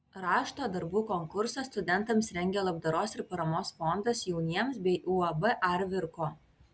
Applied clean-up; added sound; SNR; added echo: none; none; none; none.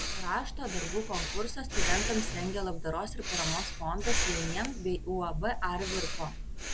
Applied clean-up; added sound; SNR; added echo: none; Breathing; -2 dB; none.